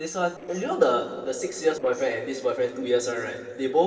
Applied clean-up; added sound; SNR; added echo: neural separator model SepFormer DNS4.